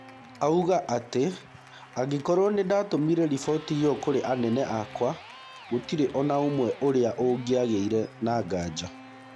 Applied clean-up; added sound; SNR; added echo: none; Electric guitar + Applause / Cheering; 19 dB; none.